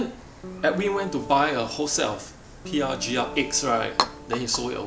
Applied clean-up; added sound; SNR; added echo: none; Guitar; 14 dB; none.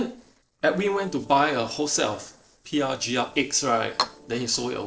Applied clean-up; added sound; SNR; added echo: neural separator model SepFormer DNS4.